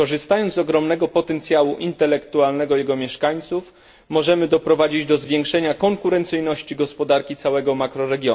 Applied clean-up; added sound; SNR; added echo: none; none; none; reverberation time 0.5 s.